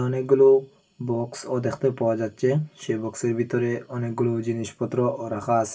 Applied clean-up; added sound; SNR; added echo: none; none; none; reverberation time 0.2 s.